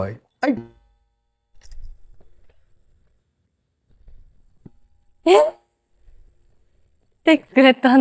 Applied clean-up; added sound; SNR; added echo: neural mask model DeepFilterNet 3.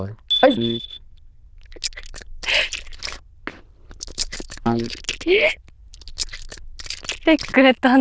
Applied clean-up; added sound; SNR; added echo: neural diffusion model UNIVERSE++.